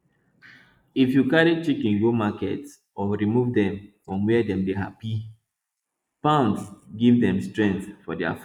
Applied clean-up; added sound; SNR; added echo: neural mask model Resemble Enhance denoiser.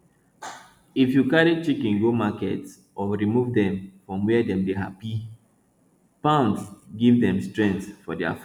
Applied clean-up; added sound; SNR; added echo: none; none; none; none.